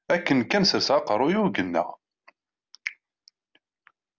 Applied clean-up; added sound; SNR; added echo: none; none; none; none.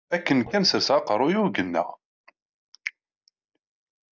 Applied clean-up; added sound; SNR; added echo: neural mask model DeepFilterNet 3.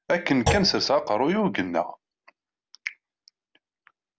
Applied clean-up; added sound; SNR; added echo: none; Thump, thud; 5 dB; none.